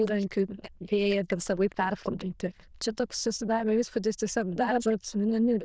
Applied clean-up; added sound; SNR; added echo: neural diffusion model UNIVERSE++.